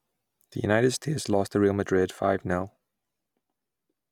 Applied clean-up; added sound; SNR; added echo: none; none; none; none.